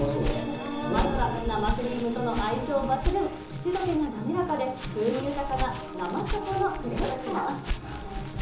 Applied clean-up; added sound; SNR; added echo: none; Walk, footsteps; 5 dB; reverberation time 0.6 s.